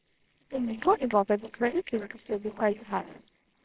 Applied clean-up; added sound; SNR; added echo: neural separator model SepFormer WHAMR!.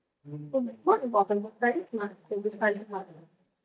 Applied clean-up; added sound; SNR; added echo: neural mask model DeepFilterNet 3.